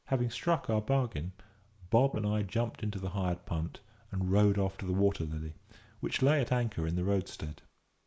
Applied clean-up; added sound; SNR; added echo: neural mask model Resemble Enhance denoiser.